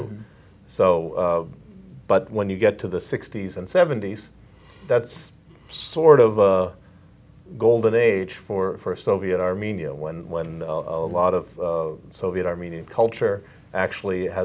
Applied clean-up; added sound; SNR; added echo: none; none; none; none.